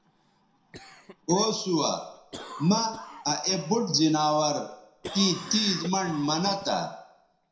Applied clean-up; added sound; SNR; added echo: none; Cough; 17 dB; reverberation time 0.6 s.